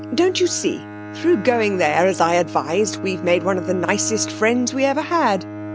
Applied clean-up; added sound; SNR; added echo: none; Bowed string instrument; 11 dB; none.